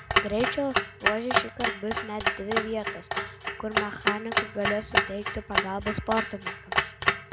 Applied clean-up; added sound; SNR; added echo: none; Clock; -4 dB; none.